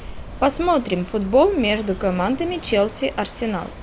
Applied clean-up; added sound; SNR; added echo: none; Walk, footsteps / Waves, surf / Wind; 14 dB; none.